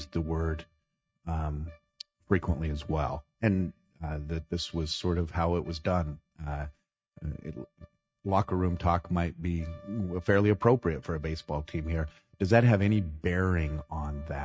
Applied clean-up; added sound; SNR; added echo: neural mask model RNNoise.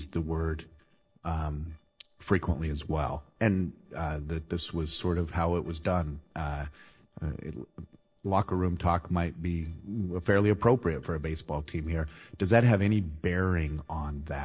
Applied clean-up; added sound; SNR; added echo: neural separator model SepFormer DNS4.